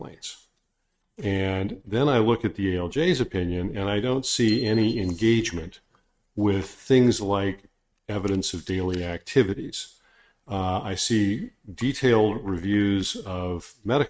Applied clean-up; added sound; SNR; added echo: neural mask model RNNoise.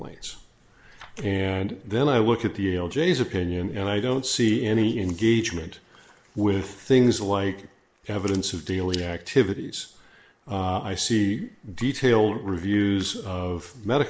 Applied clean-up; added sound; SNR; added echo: neural mask model Resemble Enhance denoiser.